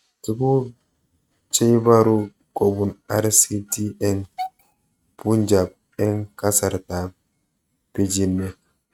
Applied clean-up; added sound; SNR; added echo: neural mask model RNNoise.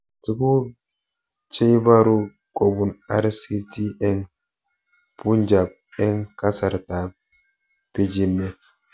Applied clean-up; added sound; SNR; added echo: none; none; none; none.